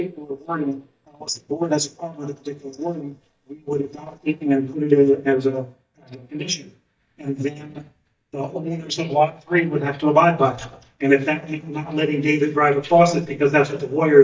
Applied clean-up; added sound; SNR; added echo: neural mask model DeepFilterNet 3.